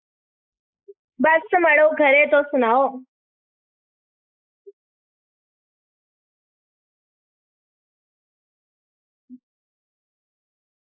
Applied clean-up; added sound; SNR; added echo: neural mask model Resemble Enhance denoiser.